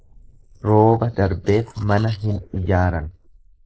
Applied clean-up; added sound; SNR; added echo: neural mask model Resemble Enhance denoiser.